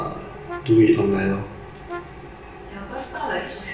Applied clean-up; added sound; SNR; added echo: none; Brass instrument; 17 dB; reverberation time 0.7 s.